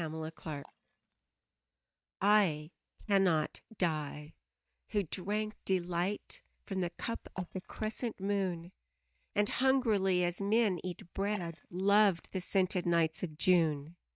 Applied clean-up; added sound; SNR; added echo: neural mask model DeepFilterNet 3.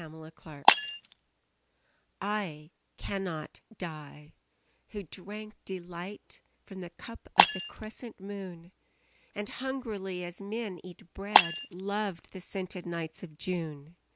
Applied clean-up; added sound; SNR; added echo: none; Shatter; -5 dB; none.